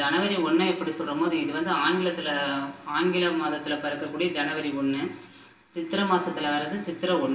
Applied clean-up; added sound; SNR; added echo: none; none; none; reverberation time 0.2 s.